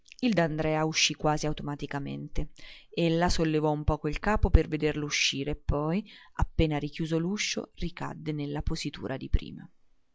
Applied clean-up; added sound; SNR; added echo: none; none; none; none.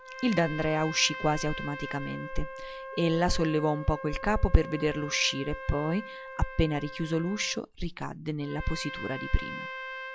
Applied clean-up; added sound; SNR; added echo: none; Trumpet; 12 dB; none.